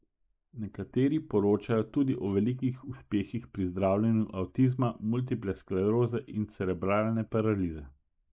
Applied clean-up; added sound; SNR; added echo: neural mask model Resemble Enhance denoiser.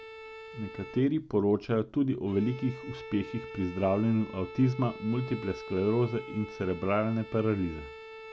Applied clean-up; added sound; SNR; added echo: none; Bowed string instrument; 14 dB; none.